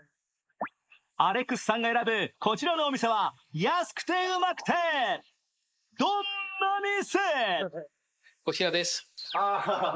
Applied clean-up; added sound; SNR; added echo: neural mask model Resemble Enhance denoiser.